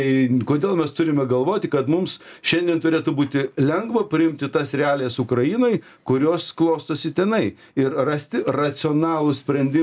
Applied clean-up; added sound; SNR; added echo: none; none; none; none.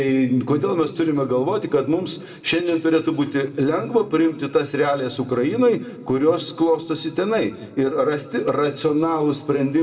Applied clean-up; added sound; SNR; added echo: none; none; none; reverberation time 1.4 s.